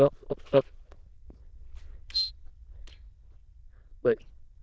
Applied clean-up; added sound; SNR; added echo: neural diffusion model UNIVERSE++.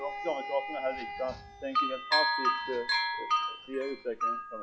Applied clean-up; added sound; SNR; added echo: classical method log-MMSE.